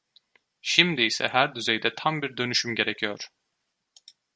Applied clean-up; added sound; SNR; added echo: none; none; none; none.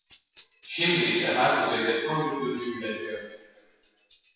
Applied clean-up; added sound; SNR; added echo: classical method WPE with log-MMSE.